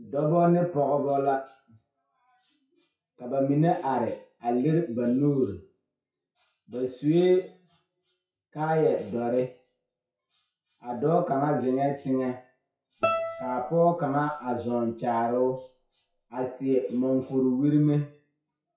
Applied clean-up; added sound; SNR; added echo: classical method WPE with log-MMSE.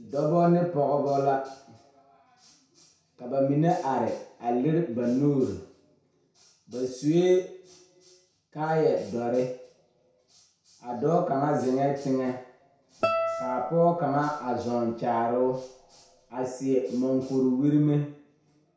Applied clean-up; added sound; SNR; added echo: none; Guitar; 8 dB; reverberation time 0.5 s.